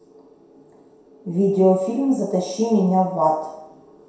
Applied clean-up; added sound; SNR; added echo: none; none; none; reverberation time 0.7 s.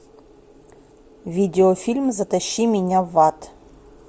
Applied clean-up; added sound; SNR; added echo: none; none; none; none.